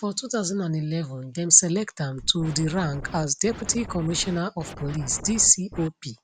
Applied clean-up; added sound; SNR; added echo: none; Scratching (performance technique); 14 dB; none.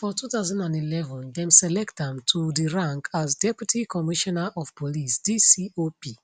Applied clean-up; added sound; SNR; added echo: none; none; none; none.